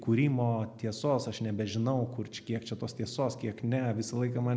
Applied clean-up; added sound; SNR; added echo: none; none; none; none.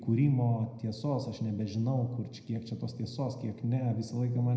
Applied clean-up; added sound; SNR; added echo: none; none; none; reverberation time 0.8 s.